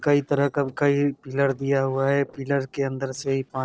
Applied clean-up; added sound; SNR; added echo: neural separator model SepFormer DNS4.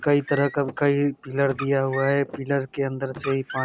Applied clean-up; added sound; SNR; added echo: none; Car; 15 dB; none.